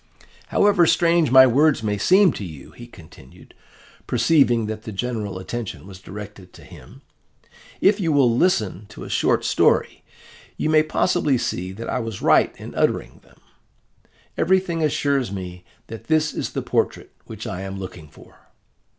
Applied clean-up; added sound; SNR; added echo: none; none; none; none.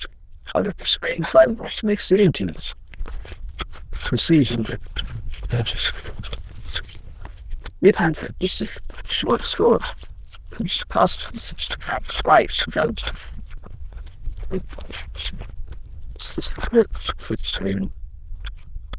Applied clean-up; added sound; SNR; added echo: neural diffusion model UNIVERSE++.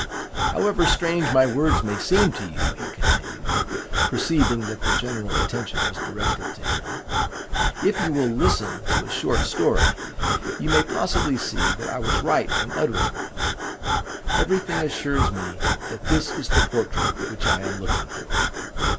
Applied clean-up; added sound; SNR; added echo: none; Breathing; -2 dB; none.